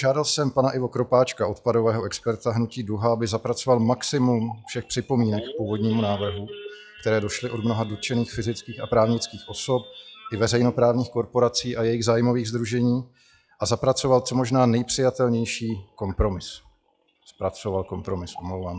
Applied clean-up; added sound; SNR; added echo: classical method log-MMSE.